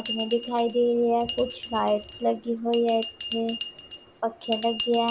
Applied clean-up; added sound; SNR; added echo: none; Bell; 11 dB; none.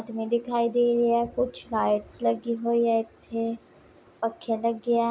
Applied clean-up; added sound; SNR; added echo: none; none; none; none.